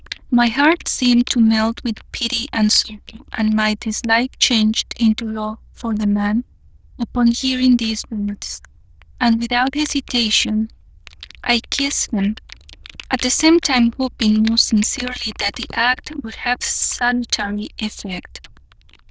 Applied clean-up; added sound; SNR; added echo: neural diffusion model UNIVERSE++.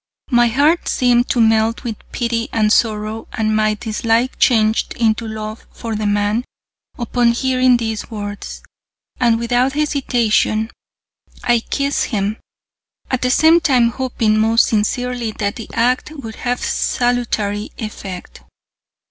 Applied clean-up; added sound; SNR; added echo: none; none; none; none.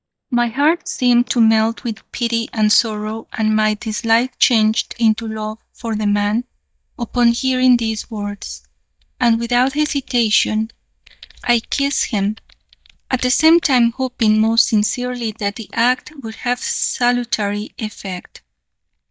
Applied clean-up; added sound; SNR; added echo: neural mask model DeepFilterNet 3.